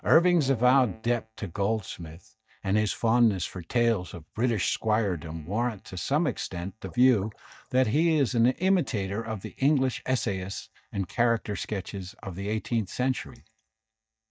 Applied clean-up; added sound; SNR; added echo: neural mask model DeepFilterNet 3.